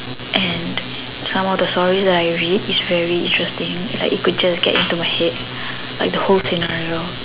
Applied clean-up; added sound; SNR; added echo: none; none; none; none.